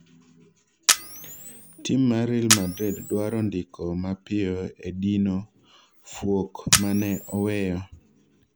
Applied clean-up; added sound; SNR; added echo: none; Camera; 1 dB; none.